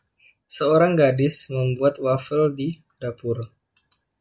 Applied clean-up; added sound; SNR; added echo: none; none; none; none.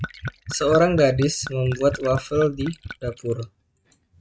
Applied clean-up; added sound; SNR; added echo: neural mask model RNNoise.